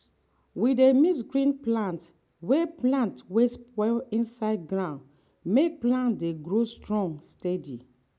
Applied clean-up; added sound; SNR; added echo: none; none; none; none.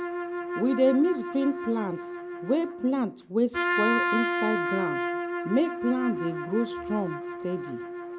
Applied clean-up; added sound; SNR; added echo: none; Trumpet; 3 dB; none.